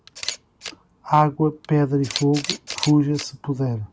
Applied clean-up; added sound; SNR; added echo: none; Camera; 12 dB; none.